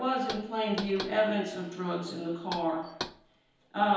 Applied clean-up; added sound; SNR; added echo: none; Knock; 13 dB; reverberation time 2.2 s.